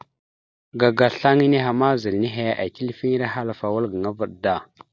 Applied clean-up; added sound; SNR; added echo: none; none; none; none.